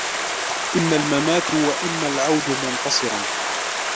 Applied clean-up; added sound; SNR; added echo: none; Stream; 1 dB; none.